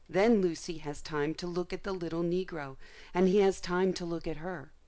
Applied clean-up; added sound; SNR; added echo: none; none; none; none.